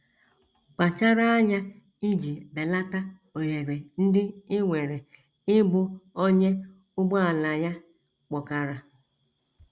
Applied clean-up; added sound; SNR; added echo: none; none; none; none.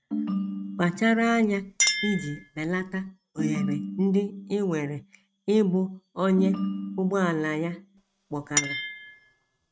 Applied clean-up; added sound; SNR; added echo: neural mask model RNNoise.